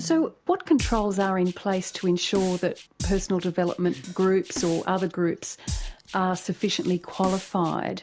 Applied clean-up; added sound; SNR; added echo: none; Drum kit; 12 dB; none.